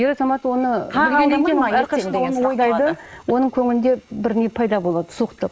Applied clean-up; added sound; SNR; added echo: neural mask model Resemble Enhance denoiser.